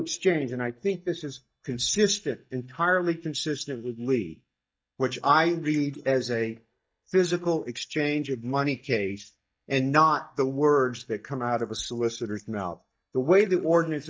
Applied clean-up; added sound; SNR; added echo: neural mask model DeepFilterNet 3.